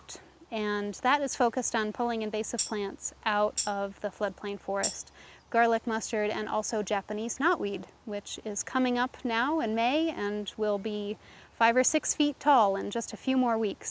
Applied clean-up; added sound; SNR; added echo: none; Tambourine; 10 dB; none.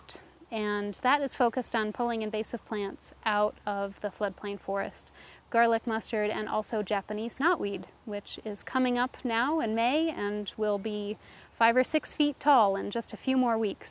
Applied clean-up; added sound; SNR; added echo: none; none; none; none.